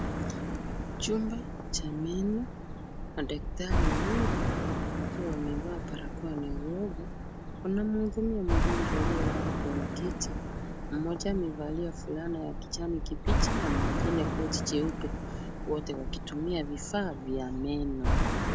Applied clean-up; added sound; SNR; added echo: none; Car passing by; -3 dB; none.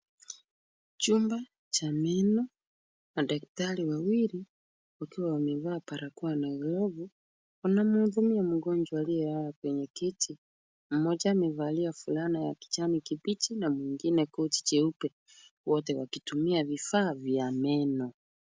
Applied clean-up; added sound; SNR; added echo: none; none; none; none.